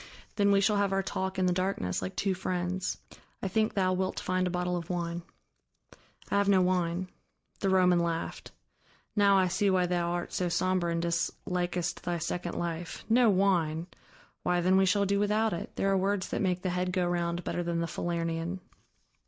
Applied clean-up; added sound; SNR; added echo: none; none; none; none.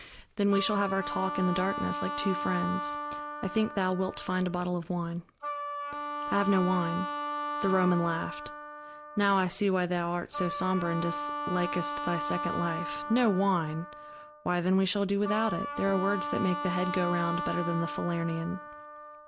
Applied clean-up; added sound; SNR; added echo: none; Wind instrument, woodwind instrument; 6 dB; none.